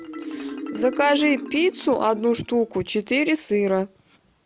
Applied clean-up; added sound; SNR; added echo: none; Marimba, xylophone; 13 dB; none.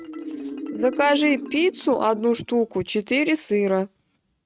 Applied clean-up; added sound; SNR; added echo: neural mask model RNNoise.